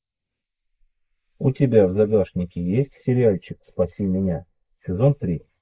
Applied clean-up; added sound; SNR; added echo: neural mask model Resemble Enhance denoiser.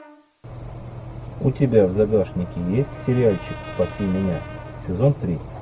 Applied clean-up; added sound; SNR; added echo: none; Brass instrument; 19 dB; none.